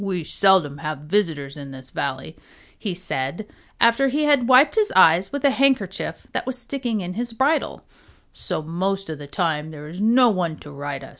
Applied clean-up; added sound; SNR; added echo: none; none; none; none.